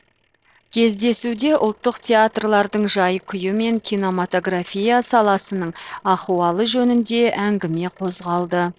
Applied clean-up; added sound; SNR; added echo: neural separator model SepFormer DNS4.